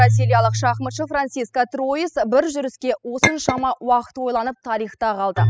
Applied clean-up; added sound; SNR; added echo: classical method spectral subtraction.